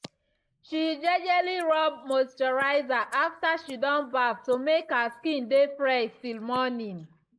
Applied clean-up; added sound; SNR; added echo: neural mask model Resemble Enhance denoiser.